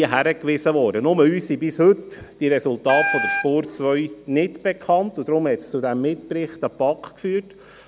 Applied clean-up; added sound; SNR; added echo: none; Wind instrument, woodwind instrument; 4 dB; none.